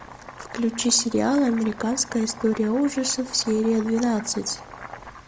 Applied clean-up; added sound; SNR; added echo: none; Boiling; 16 dB; none.